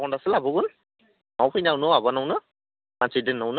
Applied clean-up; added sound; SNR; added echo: none; none; none; none.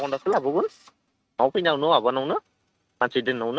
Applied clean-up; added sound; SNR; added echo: neural mask model RNNoise.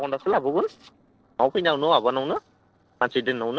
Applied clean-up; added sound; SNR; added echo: neural separator model SepFormer DNS4.